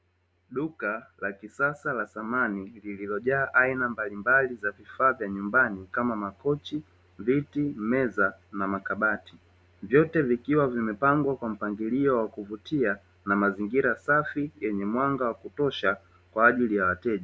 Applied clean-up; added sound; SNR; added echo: none; none; none; none.